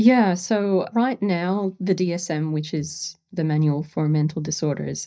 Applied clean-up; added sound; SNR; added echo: neural mask model DeepFilterNet 3.